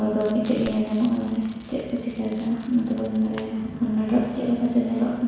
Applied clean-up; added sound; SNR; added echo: none; Frying (food); 19 dB; reverberation time 1.1 s.